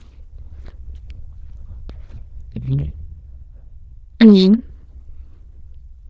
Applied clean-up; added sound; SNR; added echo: neural diffusion model UNIVERSE++.